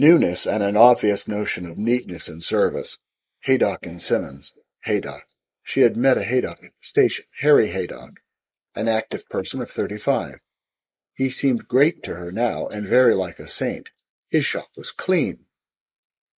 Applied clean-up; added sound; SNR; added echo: neural mask model Resemble Enhance denoiser.